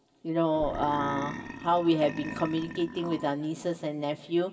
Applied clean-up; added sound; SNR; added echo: none; Burping, eructation; 10 dB; reverberation time 2.0 s.